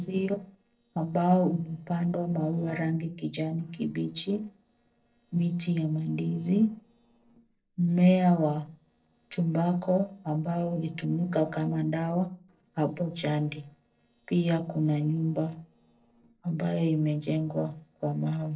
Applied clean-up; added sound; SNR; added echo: neural separator model SepFormer DNS4.